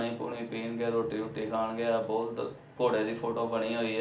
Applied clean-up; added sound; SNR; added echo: none; none; none; reverberation time 0.4 s.